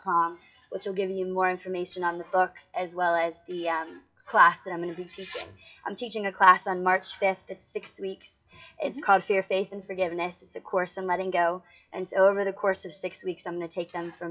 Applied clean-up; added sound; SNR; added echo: classical method WPE with log-MMSE.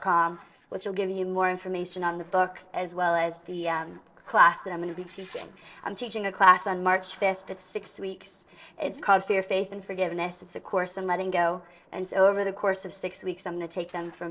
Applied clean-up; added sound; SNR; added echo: neural separator model SepFormer DNS4.